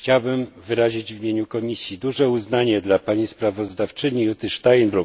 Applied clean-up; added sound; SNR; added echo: none; none; none; none.